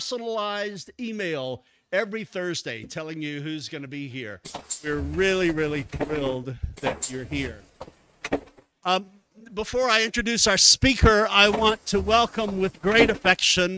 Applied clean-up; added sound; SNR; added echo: neural mask model RNNoise.